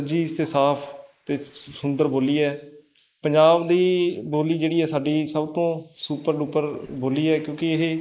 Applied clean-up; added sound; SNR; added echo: neural mask model Resemble Enhance denoiser.